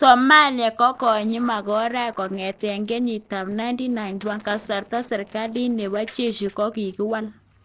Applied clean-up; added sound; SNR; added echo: neural separator model SepFormer DNS4.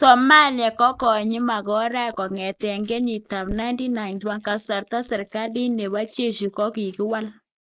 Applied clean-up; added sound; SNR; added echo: neural mask model Resemble Enhance denoiser.